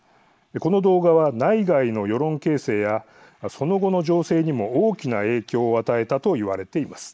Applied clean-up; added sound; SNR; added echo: neural mask model Resemble Enhance denoiser.